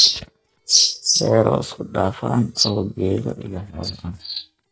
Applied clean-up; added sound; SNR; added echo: neural mask model DeepFilterNet 3.